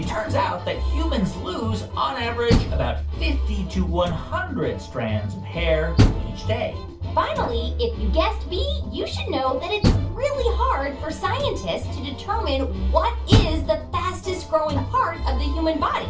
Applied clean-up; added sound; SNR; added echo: none; Door; 5 dB; reverberation time 0.2 s.